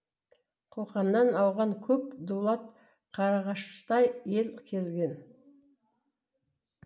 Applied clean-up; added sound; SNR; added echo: none; none; none; none.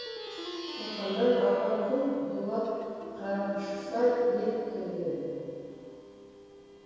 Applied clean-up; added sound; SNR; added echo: none; Plucked string instrument; 13 dB; reverberation time 2.2 s.